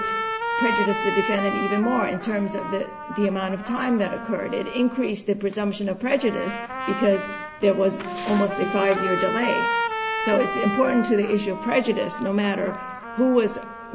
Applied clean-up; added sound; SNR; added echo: none; Trumpet; 6 dB; none.